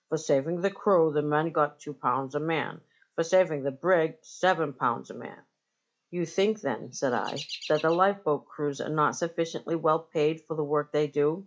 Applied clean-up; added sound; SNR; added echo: classical method log-MMSE.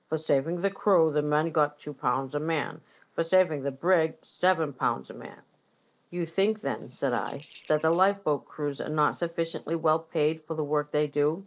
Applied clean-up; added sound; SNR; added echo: neural separator model SepFormer DNS4.